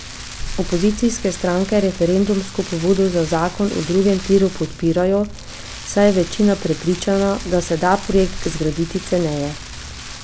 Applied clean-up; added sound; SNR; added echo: none; Rain; 12 dB; none.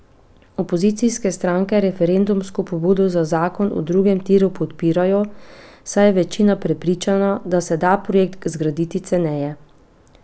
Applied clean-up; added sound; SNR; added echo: none; none; none; none.